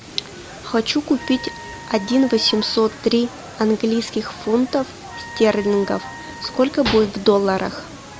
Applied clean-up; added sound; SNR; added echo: none; Wind instrument, woodwind instrument; 19 dB; none.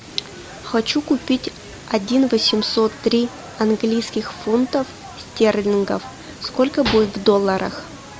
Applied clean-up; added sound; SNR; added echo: none; none; none; none.